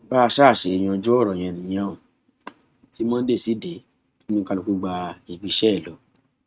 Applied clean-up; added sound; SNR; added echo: neural mask model RNNoise.